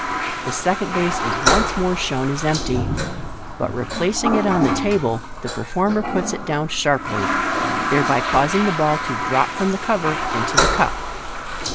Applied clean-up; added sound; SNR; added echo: none; Toilet flush; 1 dB; none.